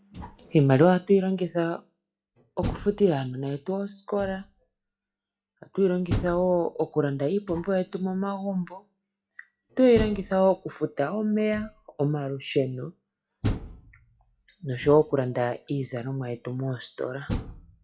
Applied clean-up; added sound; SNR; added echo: classical method WPE with log-MMSE.